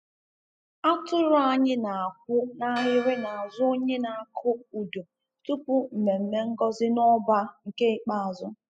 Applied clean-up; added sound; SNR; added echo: classical method spectral subtraction.